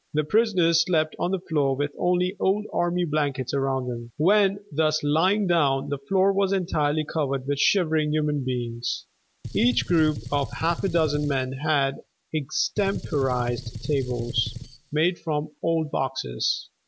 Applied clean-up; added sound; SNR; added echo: none; Gunshot, gunfire; 10 dB; none.